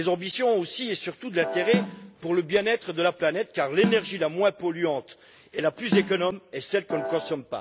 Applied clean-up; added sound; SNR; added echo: none; Piano + Snare drum; 3 dB; none.